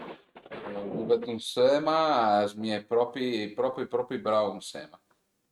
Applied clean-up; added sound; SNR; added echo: neural mask model RNNoise.